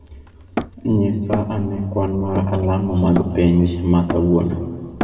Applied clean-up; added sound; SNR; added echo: none; Hammer; 12 dB; reverberation time 1.6 s.